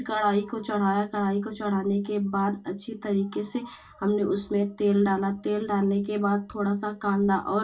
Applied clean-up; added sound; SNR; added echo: none; none; none; reverberation time 0.2 s.